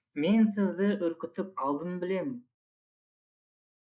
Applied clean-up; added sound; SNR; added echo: neural mask model Resemble Enhance denoiser.